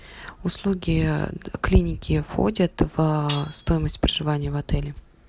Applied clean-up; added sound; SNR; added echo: none; Cutlery, silverware; 6 dB; none.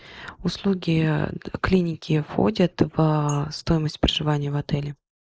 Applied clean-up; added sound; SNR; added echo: neural mask model Resemble Enhance denoiser.